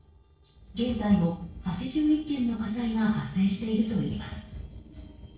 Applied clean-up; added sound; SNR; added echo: neural separator model SepFormer DNS4.